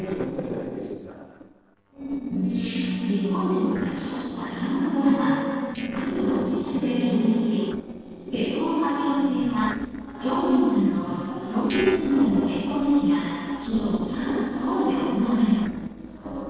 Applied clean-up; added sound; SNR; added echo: neural separator model SepFormer DNS4.